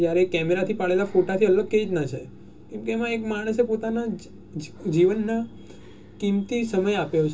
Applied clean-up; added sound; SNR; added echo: none; Breathing; 20 dB; reverberation time 0.2 s.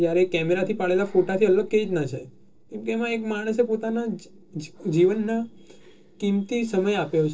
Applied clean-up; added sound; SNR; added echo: neural separator model SepFormer DNS4.